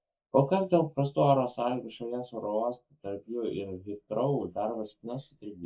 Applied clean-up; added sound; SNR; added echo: neural mask model Resemble Enhance denoiser.